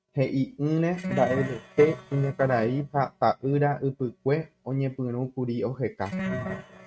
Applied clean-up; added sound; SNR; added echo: neural mask model RNNoise.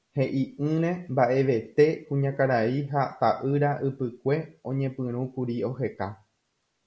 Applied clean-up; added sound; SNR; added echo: none; none; none; none.